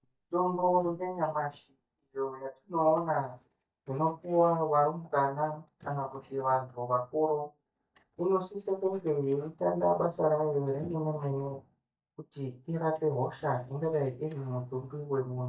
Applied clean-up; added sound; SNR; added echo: neural mask model DeepFilterNet 3.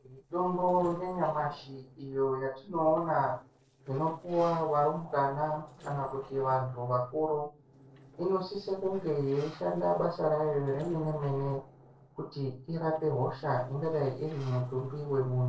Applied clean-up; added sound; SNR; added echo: neural separator model SepFormer DNS4.